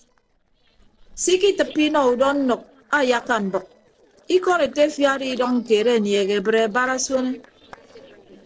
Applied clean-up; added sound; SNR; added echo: neural separator model SepFormer DNS4.